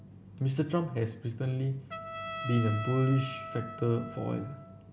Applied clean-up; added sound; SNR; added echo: none; Trumpet; 11 dB; none.